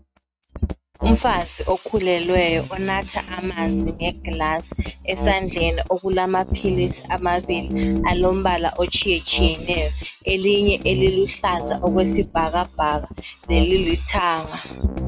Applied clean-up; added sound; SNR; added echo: neural mask model RNNoise.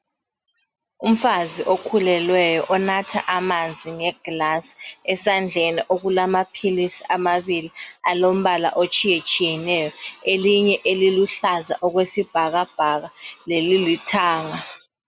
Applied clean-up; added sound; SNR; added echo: none; none; none; none.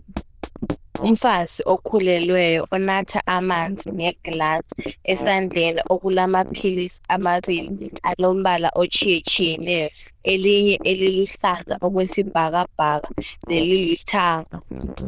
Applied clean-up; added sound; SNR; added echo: neural diffusion model UNIVERSE++.